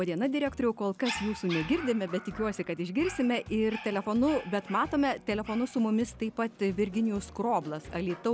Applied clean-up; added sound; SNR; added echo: none; Dog; 16 dB; none.